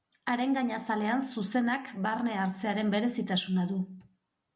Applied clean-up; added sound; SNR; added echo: none; none; none; none.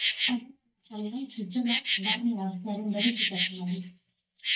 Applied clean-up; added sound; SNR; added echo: neural mask model DeepFilterNet 3.